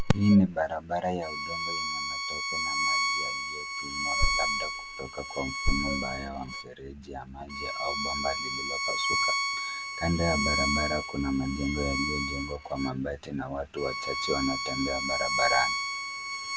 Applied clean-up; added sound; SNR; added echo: none; Thump, thud + Bowed string instrument; 0 dB; none.